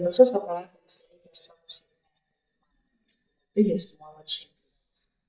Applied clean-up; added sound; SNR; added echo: neural mask model DeepFilterNet 3.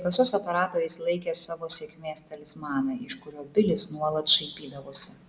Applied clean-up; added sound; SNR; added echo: none; none; none; none.